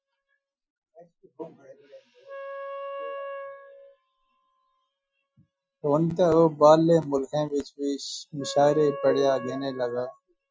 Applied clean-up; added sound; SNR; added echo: classical method Wiener filter.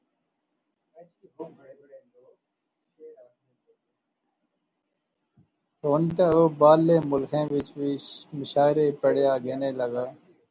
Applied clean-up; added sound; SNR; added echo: none; none; none; none.